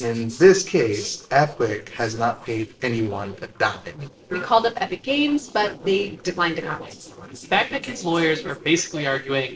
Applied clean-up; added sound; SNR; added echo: neural separator model SepFormer DNS4.